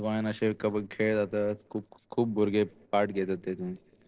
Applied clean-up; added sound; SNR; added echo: neural separator model SepFormer DNS4.